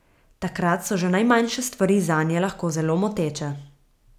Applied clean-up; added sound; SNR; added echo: none; none; none; none.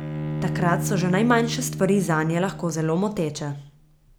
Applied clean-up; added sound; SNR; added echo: none; Bowed string instrument; 7 dB; none.